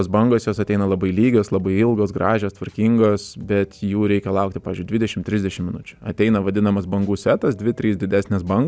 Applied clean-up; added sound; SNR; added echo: none; none; none; none.